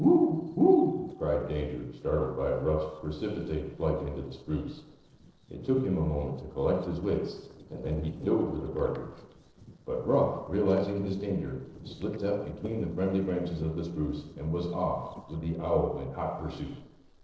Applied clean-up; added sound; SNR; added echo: neural separator model SepFormer DNS4.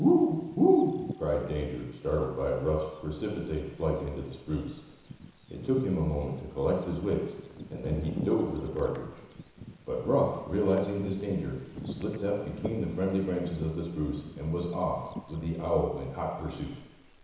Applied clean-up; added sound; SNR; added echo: none; Bird vocalization, bird call, bird song; 14 dB; reverberation time 1.0 s.